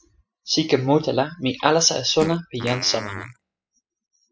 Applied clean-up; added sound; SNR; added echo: classical method spectral subtraction.